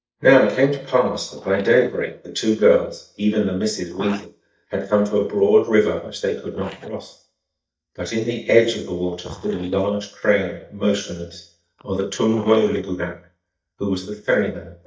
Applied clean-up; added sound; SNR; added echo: neural mask model DeepFilterNet 3.